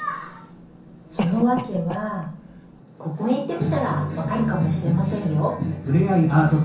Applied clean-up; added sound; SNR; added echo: none; Cough; 11 dB; reverberation time 0.6 s.